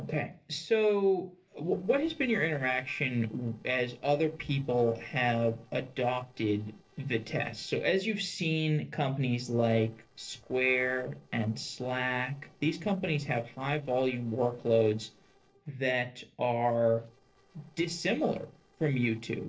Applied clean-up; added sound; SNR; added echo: neural separator model SepFormer DNS4.